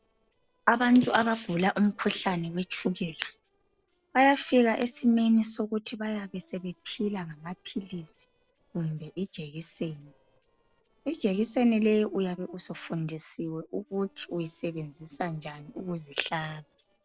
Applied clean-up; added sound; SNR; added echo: neural separator model SepFormer DNS4.